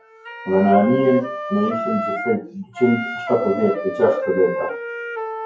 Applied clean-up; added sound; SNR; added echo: classical method WPE with log-MMSE.